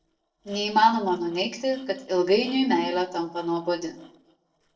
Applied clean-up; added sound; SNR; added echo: neural separator model SepFormer DNS4.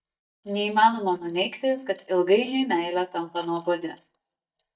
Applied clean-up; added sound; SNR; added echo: neural mask model DeepFilterNet 3.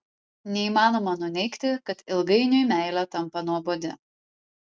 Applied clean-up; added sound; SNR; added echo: none; none; none; none.